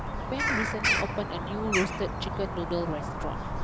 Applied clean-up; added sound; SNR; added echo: none; Bird vocalization, bird call, bird song; -3 dB; none.